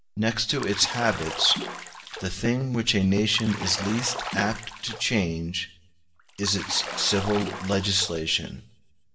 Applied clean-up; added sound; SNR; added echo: none; Bathtub (filling or washing) / Splash, splatter; 9 dB; reverberation time 0.6 s.